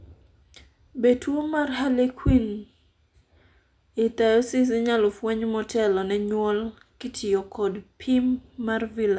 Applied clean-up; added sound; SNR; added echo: none; none; none; none.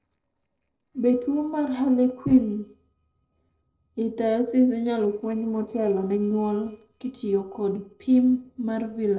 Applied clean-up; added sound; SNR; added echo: neural separator model SepFormer DNS4.